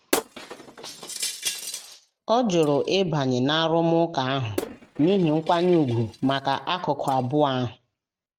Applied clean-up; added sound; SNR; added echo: neural mask model RNNoise.